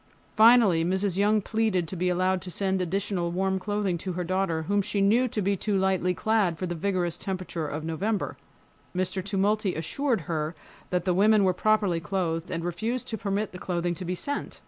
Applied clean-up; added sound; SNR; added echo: none; none; none; none.